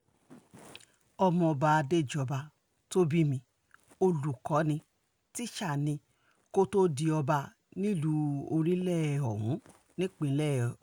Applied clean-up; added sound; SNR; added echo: none; none; none; none.